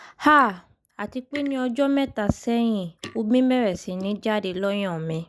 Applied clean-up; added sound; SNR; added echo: neural mask model Resemble Enhance denoiser.